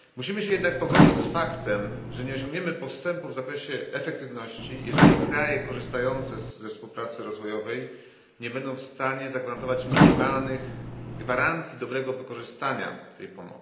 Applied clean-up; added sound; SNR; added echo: none; Microwave oven; -4 dB; reverberation time 0.8 s.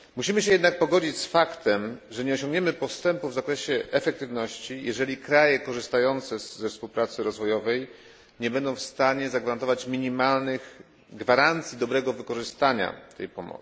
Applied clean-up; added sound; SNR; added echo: none; none; none; none.